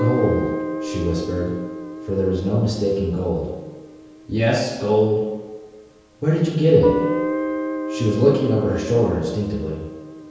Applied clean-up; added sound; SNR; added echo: none; Guitar; 7 dB; reverberation time 1.2 s.